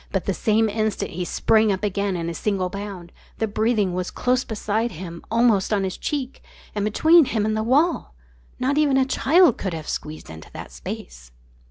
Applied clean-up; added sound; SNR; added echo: none; none; none; none.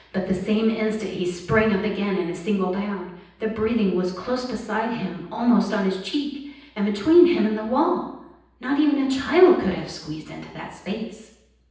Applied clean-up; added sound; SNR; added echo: none; none; none; reverberation time 0.9 s.